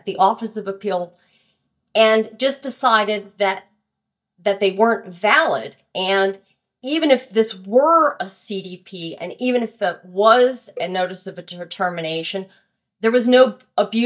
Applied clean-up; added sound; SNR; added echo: neural mask model DeepFilterNet 3.